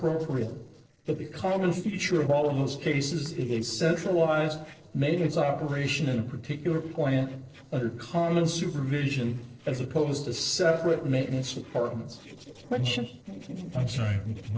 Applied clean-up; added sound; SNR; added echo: neural separator model SepFormer DNS4.